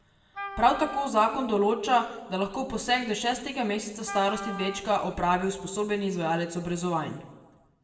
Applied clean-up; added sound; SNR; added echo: none; Wind instrument, woodwind instrument; 13 dB; reverberation time 0.9 s.